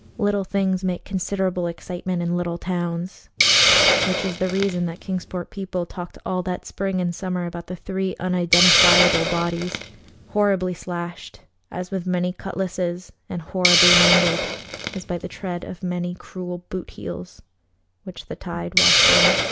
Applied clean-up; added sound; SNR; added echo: none; Hiss; -1 dB; none.